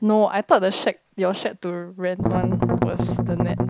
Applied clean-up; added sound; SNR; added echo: none; Strum; -1 dB; none.